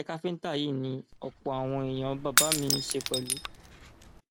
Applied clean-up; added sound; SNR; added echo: none; Shatter / Crushing; -1 dB; none.